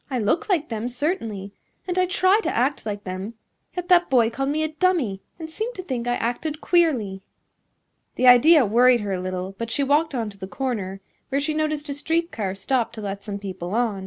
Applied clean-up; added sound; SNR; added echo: none; none; none; none.